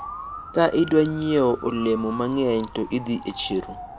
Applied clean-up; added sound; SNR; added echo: none; Motor vehicle (road) / Siren; 14 dB; none.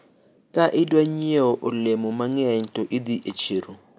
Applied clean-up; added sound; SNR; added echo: none; none; none; none.